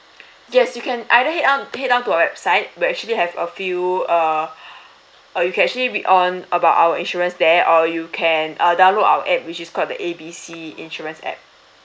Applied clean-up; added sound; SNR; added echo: none; none; none; none.